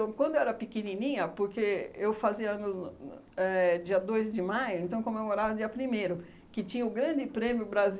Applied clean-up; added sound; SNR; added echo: none; none; none; none.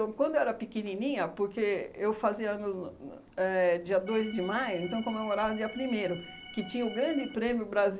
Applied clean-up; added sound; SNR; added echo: none; Organ; 16 dB; none.